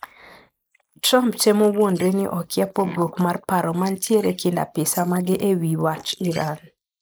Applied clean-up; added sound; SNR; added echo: neural mask model Resemble Enhance denoiser.